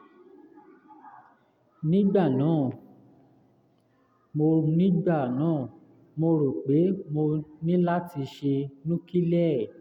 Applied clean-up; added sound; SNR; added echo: none; none; none; none.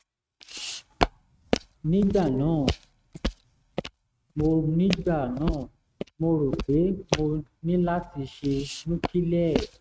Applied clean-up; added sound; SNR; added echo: neural mask model RNNoise.